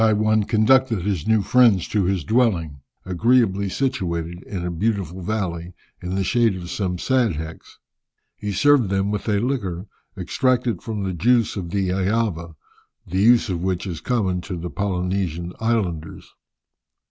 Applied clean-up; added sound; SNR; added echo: none; none; none; none.